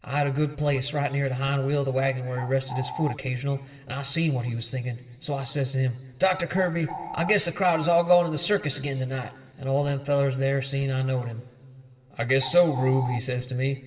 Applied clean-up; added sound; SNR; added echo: none; Bird; 10 dB; reverberation time 2.9 s.